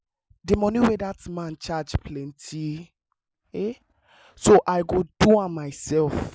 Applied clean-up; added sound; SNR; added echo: none; none; none; none.